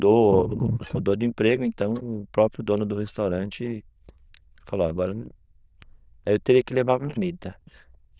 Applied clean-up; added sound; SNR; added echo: neural diffusion model UNIVERSE++.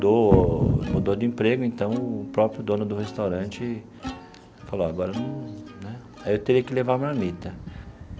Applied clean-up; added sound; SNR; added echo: none; Plucked string instrument; 15 dB; none.